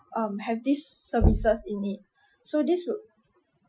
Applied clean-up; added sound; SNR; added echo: classical method Wiener filter.